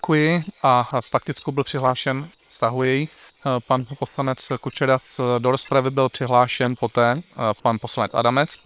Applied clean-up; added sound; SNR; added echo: neural separator model SepFormer WHAM!.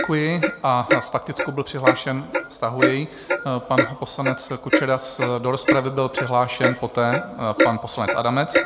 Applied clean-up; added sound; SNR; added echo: none; Clock; 1 dB; none.